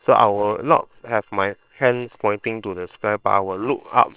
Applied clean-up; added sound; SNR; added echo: neural separator model SepFormer WHAM!.